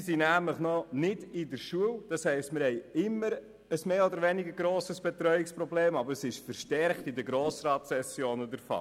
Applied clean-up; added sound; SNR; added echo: none; Whoosh, swoosh, swish; 19 dB; none.